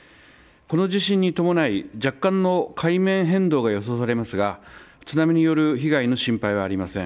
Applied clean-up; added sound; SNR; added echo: none; none; none; none.